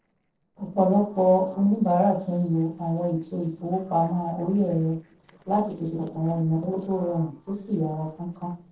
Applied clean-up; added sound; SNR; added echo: neural separator model SepFormer DNS4.